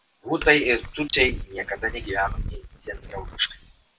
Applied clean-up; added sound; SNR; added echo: none; Glass; 9 dB; none.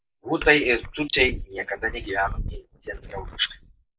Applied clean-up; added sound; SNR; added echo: neural mask model Resemble Enhance denoiser.